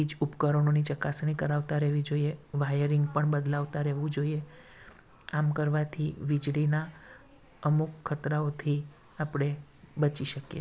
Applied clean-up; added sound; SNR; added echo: none; none; none; none.